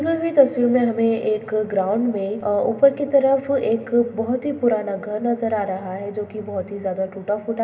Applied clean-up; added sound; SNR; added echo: none; none; none; reverberation time 1.8 s.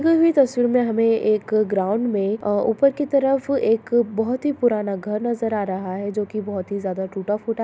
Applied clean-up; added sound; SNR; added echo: none; none; none; none.